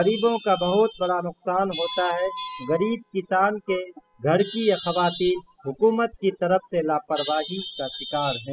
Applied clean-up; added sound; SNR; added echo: classical method spectral subtraction.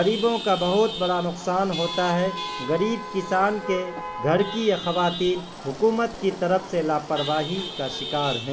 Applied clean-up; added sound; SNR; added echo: none; Chatter / Traffic noise, roadway noise / Vehicle horn, car horn, honking / Engine; 10 dB; none.